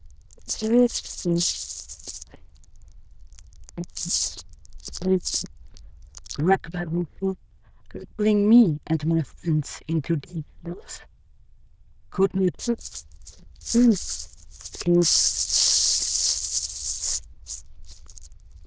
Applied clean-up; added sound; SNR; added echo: neural diffusion model UNIVERSE++.